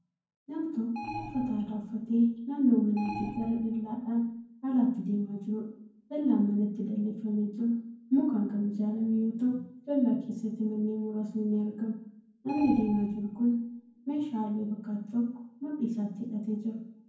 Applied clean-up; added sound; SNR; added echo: none; Alarm; 12 dB; reverberation time 0.9 s.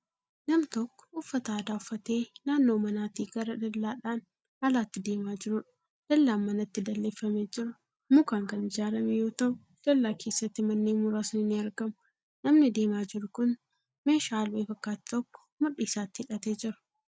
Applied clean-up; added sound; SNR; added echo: none; none; none; none.